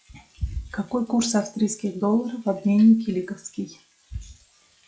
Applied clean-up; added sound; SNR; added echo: classical method log-MMSE.